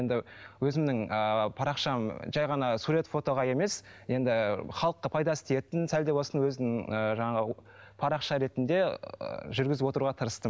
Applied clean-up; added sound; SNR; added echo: none; none; none; none.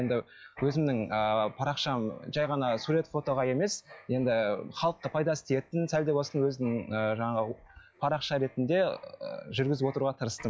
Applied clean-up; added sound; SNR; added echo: classical method log-MMSE.